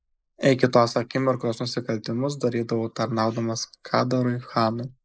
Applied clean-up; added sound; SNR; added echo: neural mask model Resemble Enhance denoiser.